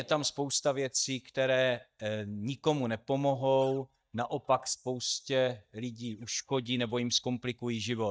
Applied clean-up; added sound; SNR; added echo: neural mask model DeepFilterNet 3.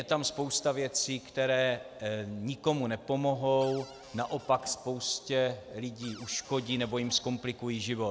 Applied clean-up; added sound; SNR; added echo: none; Cupboard open or close; 20 dB; none.